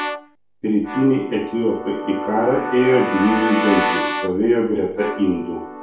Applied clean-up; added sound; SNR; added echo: none; Keyboard (musical) / Brass instrument; 6 dB; reverberation time 0.5 s.